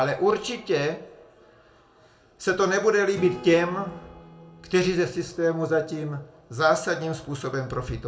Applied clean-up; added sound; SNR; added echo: none; Acoustic guitar / Strum; 19 dB; reverberation time 0.3 s.